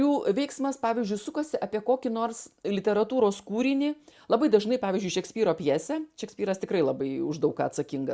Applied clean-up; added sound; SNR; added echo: none; none; none; none.